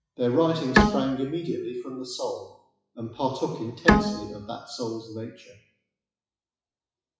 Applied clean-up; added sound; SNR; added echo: classical method WPE with log-MMSE.